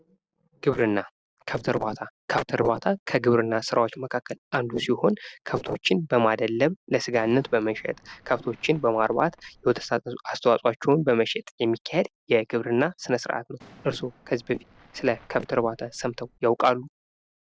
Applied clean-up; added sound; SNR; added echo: neural separator model SepFormer DNS4.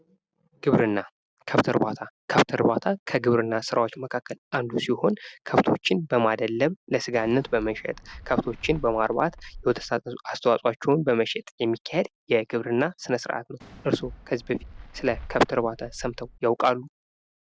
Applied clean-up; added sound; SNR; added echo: none; Fireworks; 17 dB; none.